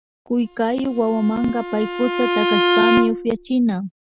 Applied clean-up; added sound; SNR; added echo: none; Bowed string instrument; 1 dB; none.